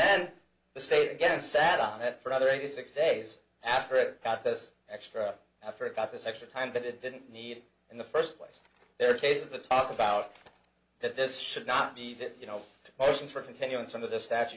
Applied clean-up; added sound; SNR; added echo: none; none; none; none.